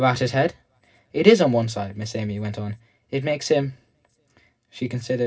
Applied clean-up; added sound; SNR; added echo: none; none; none; reverberation time 0.4 s.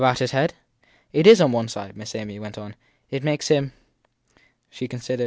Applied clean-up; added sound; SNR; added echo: none; none; none; none.